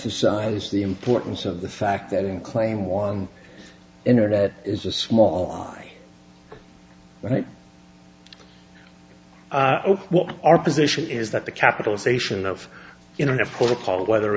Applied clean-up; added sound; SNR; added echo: none; none; none; none.